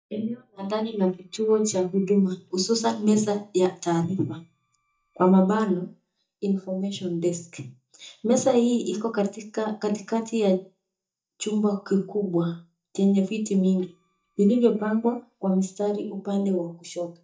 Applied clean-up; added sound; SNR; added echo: neural mask model DeepFilterNet 3.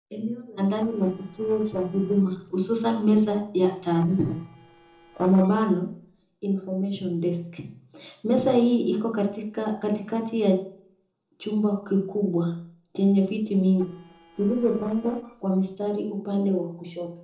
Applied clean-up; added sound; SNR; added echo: neural separator model SepFormer DNS4.